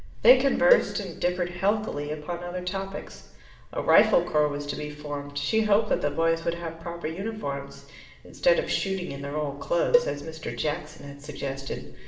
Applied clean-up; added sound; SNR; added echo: none; Cowbell; 2 dB; reverberation time 0.9 s.